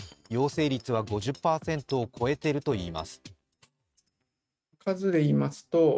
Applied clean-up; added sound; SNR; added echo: neural mask model RNNoise.